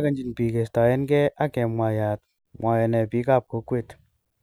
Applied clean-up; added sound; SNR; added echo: none; none; none; none.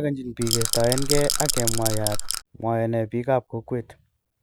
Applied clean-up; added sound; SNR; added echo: none; Rattle / Rattle (instrument); -1 dB; none.